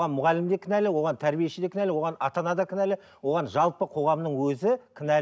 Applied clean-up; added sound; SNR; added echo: none; none; none; none.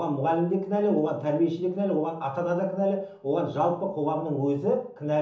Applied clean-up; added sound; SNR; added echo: none; none; none; reverberation time 1.2 s.